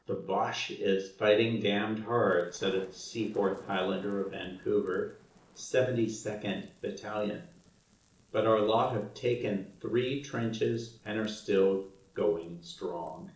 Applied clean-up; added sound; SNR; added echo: neural separator model SepFormer DNS4.